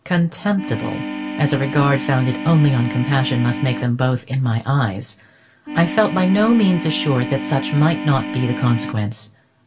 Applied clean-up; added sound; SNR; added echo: none; Organ; 7 dB; reverberation time 0.2 s.